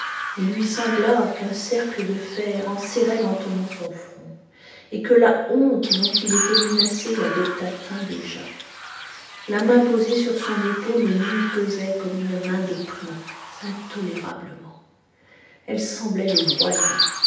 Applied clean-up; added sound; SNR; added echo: none; Chirp, tweet; 5 dB; reverberation time 0.9 s.